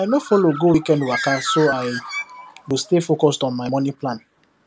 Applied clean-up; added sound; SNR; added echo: none; Bird; 11 dB; none.